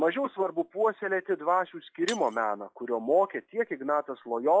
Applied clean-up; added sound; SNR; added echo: classical method log-MMSE.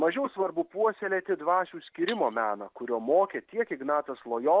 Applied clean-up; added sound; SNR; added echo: none; Shatter; 20 dB; none.